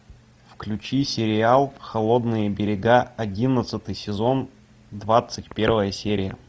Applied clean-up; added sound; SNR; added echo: none; none; none; none.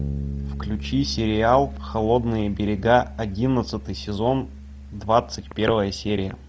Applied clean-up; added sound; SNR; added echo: none; Bass guitar; 10 dB; none.